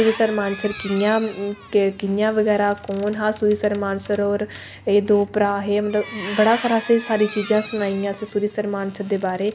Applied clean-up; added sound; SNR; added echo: none; Squeak; 17 dB; none.